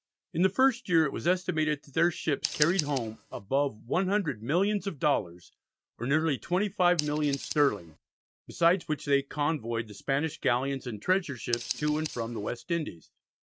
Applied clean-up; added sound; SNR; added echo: neural mask model RNNoise.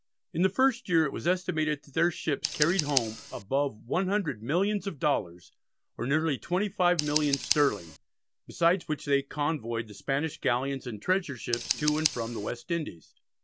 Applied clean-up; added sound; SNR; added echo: none; Scissors; 10 dB; none.